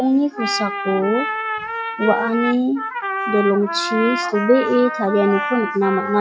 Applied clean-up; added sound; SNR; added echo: classical method log-MMSE.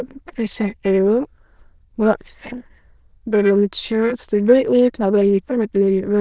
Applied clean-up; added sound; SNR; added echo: neural diffusion model UNIVERSE++.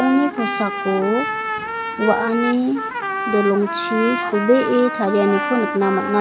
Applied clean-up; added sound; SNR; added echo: none; Trumpet; 5 dB; none.